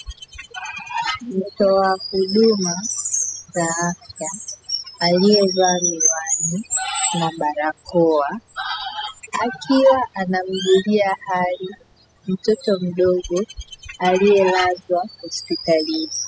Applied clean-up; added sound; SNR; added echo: classical method spectral subtraction.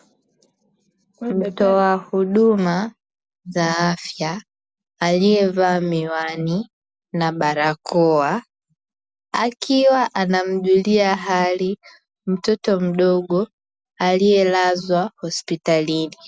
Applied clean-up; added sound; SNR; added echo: none; none; none; none.